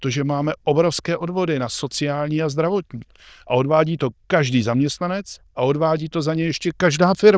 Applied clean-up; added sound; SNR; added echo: neural diffusion model UNIVERSE++.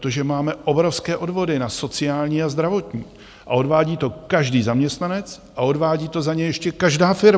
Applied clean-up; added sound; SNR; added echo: none; none; none; none.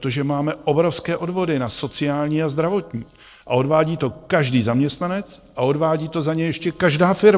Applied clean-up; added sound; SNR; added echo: neural separator model SepFormer DNS4.